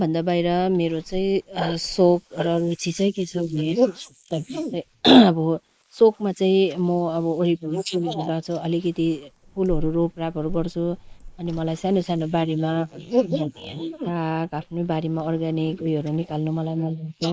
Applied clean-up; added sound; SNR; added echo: neural mask model Resemble Enhance denoiser.